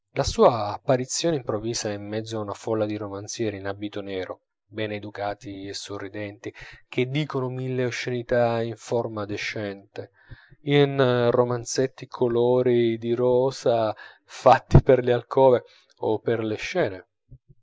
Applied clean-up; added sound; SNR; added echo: neural mask model Resemble Enhance denoiser.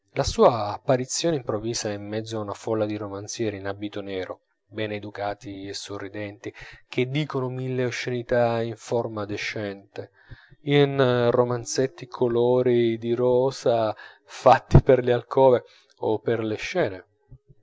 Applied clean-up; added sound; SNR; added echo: none; none; none; none.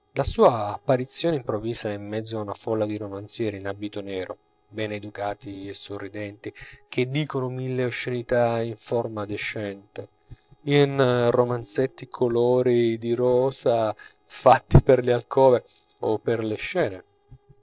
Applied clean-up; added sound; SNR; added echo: neural separator model SepFormer DNS4.